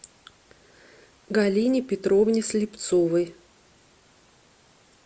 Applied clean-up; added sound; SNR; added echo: none; none; none; none.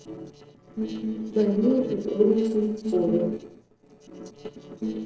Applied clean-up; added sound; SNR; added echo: neural separator model SepFormer DNS4.